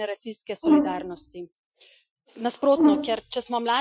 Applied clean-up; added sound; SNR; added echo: classical method Wiener filter.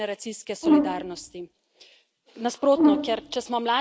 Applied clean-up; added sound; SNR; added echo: none; Brass instrument; -4 dB; none.